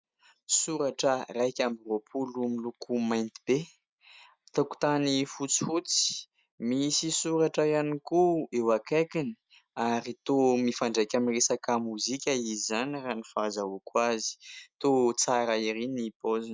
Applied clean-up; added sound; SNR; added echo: none; none; none; none.